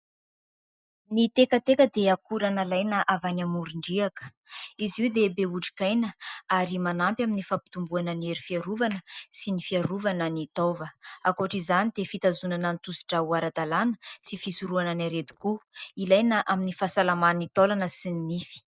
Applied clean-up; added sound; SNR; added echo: neural mask model Resemble Enhance denoiser.